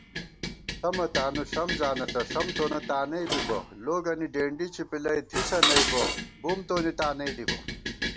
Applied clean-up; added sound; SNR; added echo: none; Dishes, pots, and pans; 2 dB; none.